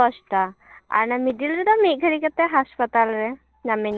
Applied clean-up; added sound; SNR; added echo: neural separator model SepFormer DNS4.